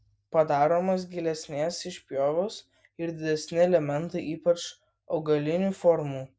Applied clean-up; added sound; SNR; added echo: none; none; none; none.